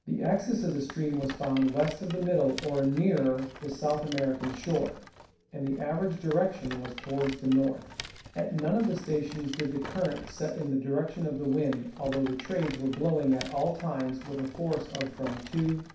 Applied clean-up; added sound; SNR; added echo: none; Rattle; 15 dB; reverberation time 0.6 s.